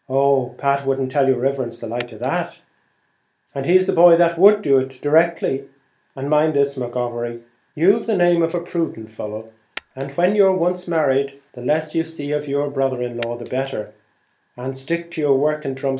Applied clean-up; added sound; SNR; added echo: none; Glass; 20 dB; none.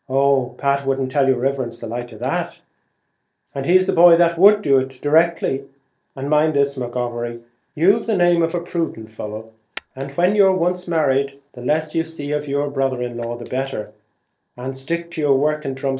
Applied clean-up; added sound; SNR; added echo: neural separator model SepFormer DNS4.